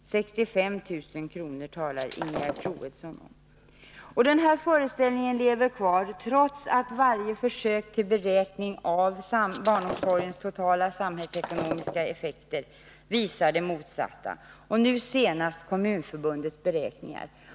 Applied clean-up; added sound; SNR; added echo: none; Shatter; 10 dB; none.